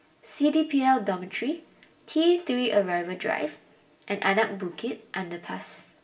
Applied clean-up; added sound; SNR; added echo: none; none; none; reverberation time 0.5 s.